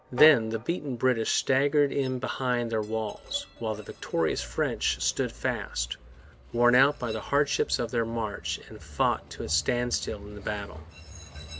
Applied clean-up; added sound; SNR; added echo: none; Train; 16 dB; none.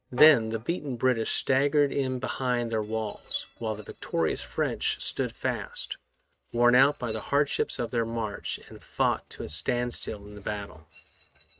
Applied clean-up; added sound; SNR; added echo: neural mask model RNNoise.